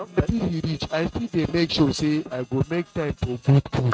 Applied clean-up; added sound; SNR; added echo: neural mask model RNNoise.